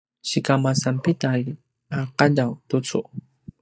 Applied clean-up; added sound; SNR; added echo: neural mask model DeepFilterNet 3.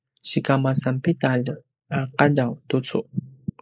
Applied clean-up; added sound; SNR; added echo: neural mask model Resemble Enhance denoiser.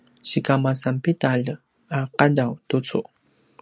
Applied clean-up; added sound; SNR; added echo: none; none; none; none.